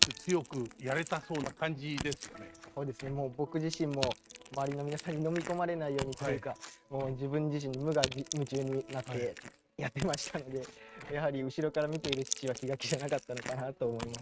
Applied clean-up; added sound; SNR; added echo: neural mask model RNNoise.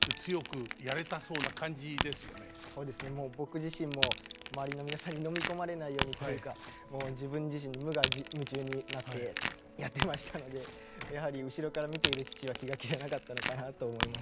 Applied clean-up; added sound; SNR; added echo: none; Crack / Crackle; -3 dB; none.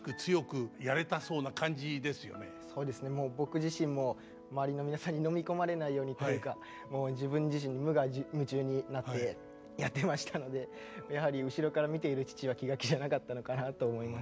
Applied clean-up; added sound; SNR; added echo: none; none; none; none.